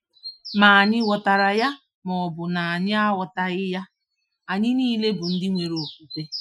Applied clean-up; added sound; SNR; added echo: classical method Wiener filter.